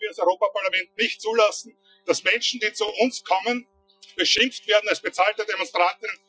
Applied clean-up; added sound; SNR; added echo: classical method Wiener filter.